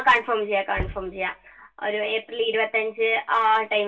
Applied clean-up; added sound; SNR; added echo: none; Knock; 15 dB; reverberation time 0.2 s.